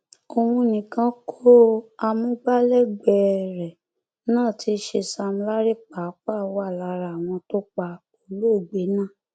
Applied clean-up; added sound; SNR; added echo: none; none; none; none.